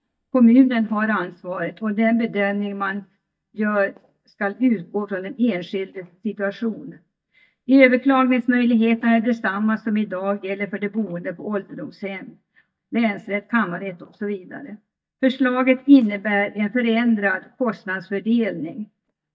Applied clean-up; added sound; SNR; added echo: neural mask model DeepFilterNet 3.